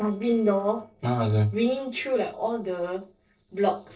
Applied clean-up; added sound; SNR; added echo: neural separator model SepFormer DNS4.